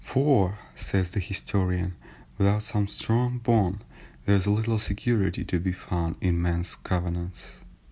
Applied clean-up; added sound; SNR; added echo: none; none; none; none.